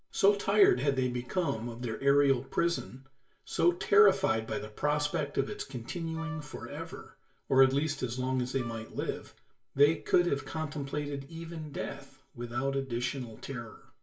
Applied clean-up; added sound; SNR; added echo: none; Wind instrument, woodwind instrument; 17 dB; reverberation time 0.1 s.